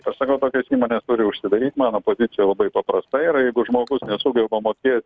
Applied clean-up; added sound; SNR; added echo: none; none; none; none.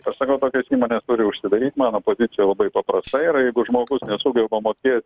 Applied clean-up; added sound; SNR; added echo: none; Tambourine; 11 dB; none.